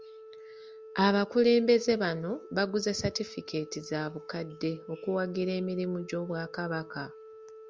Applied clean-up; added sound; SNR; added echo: none; Organ; 18 dB; none.